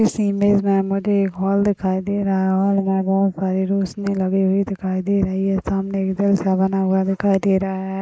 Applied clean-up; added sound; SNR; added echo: neural mask model Resemble Enhance denoiser.